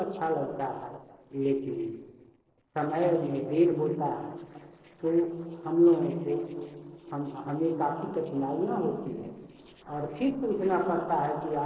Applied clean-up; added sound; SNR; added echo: neural separator model SepFormer DNS4.